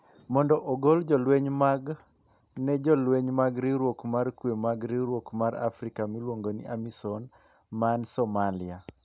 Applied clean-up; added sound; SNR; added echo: none; none; none; none.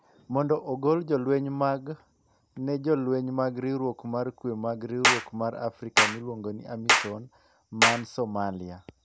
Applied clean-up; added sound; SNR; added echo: none; Clapping; -2 dB; none.